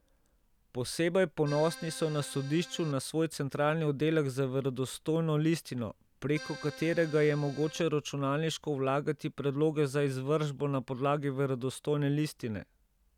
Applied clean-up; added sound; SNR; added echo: none; Accordion; 16 dB; none.